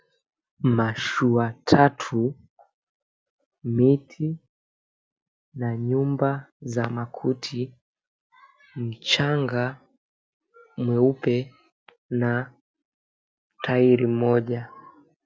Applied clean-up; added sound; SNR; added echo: none; none; none; none.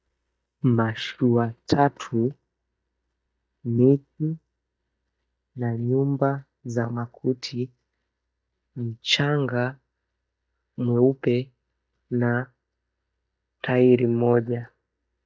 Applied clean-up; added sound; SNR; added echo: neural mask model DeepFilterNet 3.